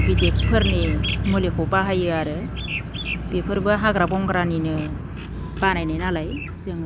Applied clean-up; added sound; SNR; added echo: none; none; none; none.